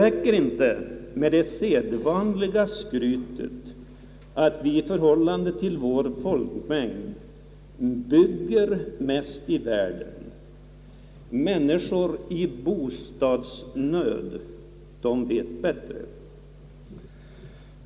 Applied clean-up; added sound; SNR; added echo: none; none; none; none.